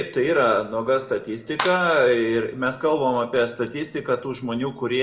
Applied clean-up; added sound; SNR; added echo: none; Clapping; 13 dB; reverberation time 2.2 s.